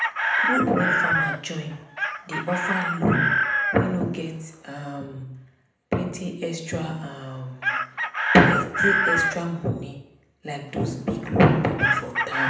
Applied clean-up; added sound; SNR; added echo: none; Chicken, rooster; 1 dB; reverberation time 0.7 s.